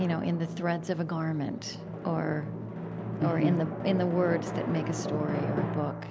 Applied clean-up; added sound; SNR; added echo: none; Drum; 4 dB; none.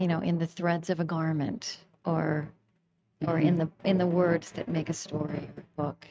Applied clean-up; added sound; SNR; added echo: neural mask model RNNoise.